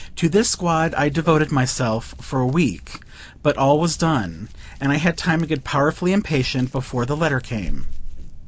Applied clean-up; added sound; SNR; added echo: none; Hands; 10 dB; none.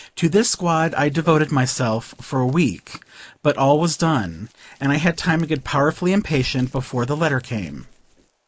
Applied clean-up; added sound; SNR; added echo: neural mask model Resemble Enhance denoiser.